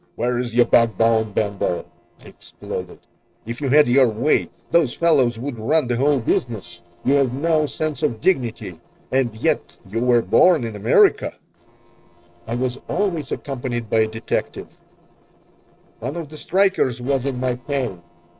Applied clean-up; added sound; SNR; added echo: neural separator model SepFormer DNS4.